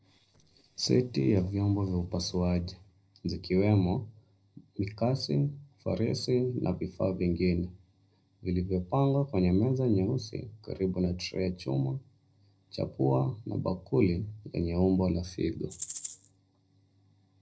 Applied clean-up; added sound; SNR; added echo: neural separator model SepFormer DNS4.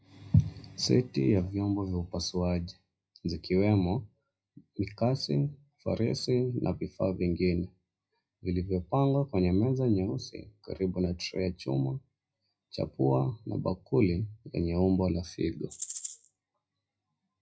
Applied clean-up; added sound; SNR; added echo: classical method WPE with log-MMSE.